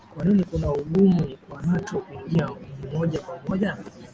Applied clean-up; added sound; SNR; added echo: none; none; none; none.